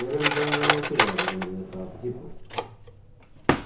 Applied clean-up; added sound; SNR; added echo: none; Cutlery, silverware; -4 dB; reverberation time 0.5 s.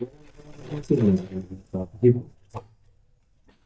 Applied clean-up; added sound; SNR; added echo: neural mask model DeepFilterNet 3.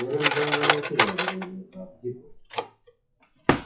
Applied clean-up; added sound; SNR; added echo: classical method WPE with log-MMSE.